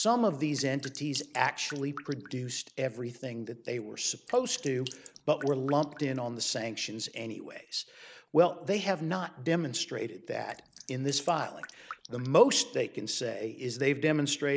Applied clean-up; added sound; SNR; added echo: neural mask model Resemble Enhance denoiser.